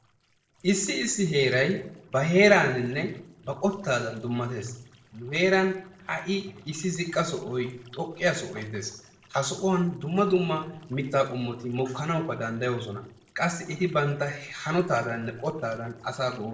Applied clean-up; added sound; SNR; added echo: neural separator model SepFormer DNS4.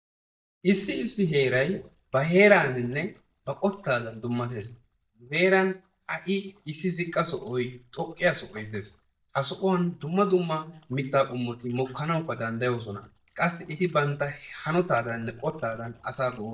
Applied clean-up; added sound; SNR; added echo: neural mask model DeepFilterNet 3.